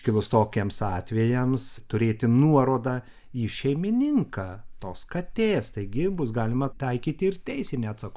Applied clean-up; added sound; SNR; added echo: none; none; none; none.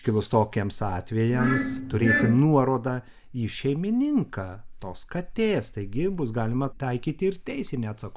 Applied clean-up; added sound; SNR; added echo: none; Glass; 0 dB; none.